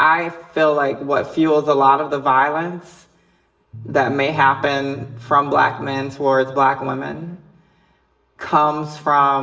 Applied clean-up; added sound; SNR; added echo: none; Bass guitar; 18 dB; reverberation time 0.8 s.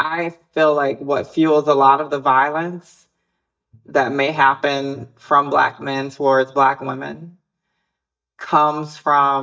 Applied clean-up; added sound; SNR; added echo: neural mask model DeepFilterNet 3.